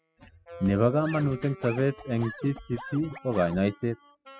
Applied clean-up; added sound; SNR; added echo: classical method spectral subtraction.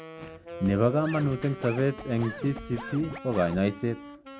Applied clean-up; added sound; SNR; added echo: none; Scratching (performance technique) + Wind instrument, woodwind instrument; 12 dB; none.